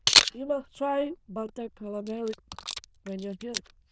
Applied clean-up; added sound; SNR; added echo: neural diffusion model UNIVERSE++.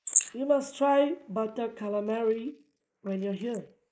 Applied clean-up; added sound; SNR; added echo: neural mask model Resemble Enhance denoiser.